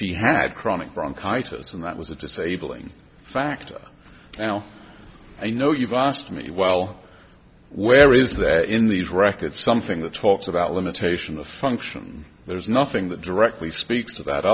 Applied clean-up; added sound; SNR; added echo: none; none; none; none.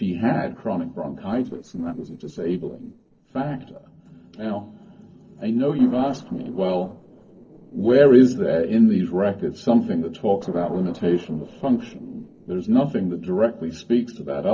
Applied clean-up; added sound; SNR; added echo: neural separator model SepFormer DNS4.